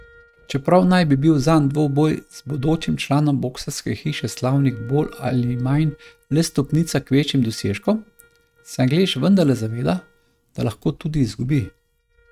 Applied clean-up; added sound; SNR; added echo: neural mask model RNNoise.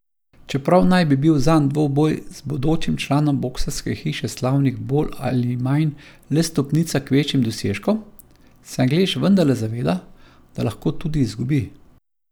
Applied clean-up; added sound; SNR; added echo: none; none; none; none.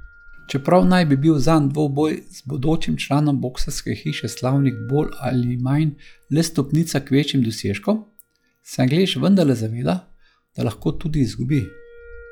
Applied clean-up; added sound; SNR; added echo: classical method log-MMSE.